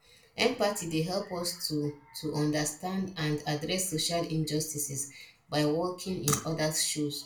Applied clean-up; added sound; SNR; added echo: none; none; none; reverberation time 0.3 s.